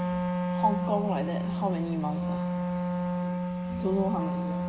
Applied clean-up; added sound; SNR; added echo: none; Wind instrument, woodwind instrument; -3 dB; none.